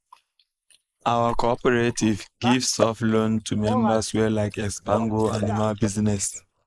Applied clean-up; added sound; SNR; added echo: neural mask model Resemble Enhance denoiser.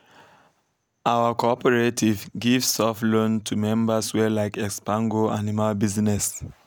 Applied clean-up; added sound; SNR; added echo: none; none; none; none.